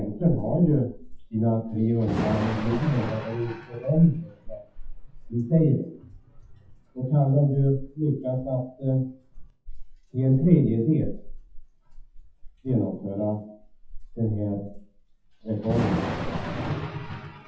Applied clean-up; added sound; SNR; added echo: classical method WPE with log-MMSE.